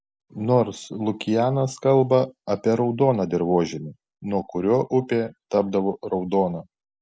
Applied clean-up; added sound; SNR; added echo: none; none; none; none.